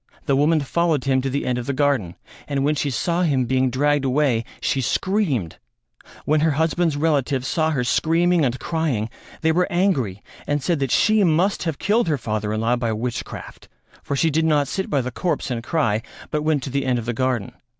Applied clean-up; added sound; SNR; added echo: none; none; none; none.